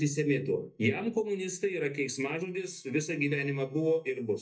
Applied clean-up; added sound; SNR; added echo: neural mask model DeepFilterNet 3.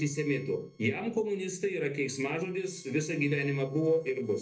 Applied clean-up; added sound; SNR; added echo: neural separator model SepFormer DNS4.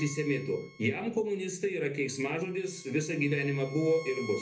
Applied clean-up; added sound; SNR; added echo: none; Bowed string instrument; 19 dB; reverberation time 0.3 s.